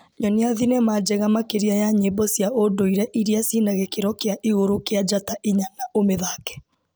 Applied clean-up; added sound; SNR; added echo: none; none; none; none.